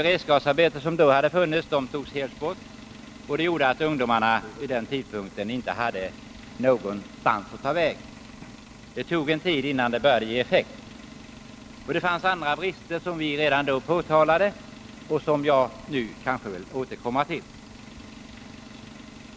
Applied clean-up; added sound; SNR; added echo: none; Engine; 18 dB; none.